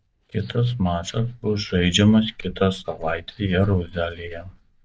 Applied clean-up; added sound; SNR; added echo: neural mask model DeepFilterNet 3.